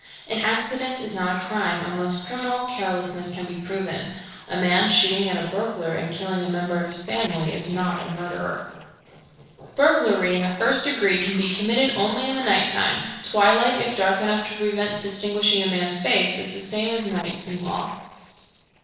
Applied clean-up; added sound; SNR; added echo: neural separator model SepFormer DNS4.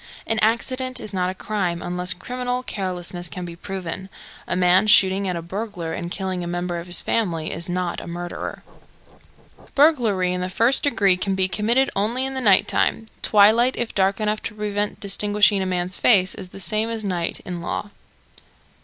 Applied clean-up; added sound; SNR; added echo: none; none; none; none.